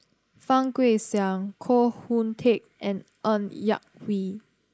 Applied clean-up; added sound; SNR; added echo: neural mask model Resemble Enhance denoiser.